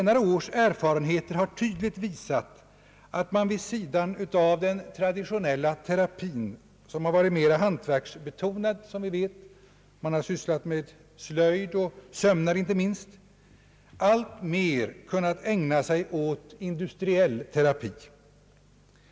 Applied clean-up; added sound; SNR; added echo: none; none; none; none.